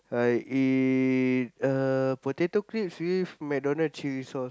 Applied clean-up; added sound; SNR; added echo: none; none; none; none.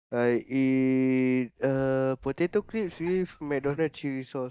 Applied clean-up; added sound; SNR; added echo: neural mask model DeepFilterNet 3.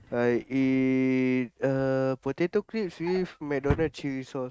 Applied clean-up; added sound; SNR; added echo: neural mask model RNNoise.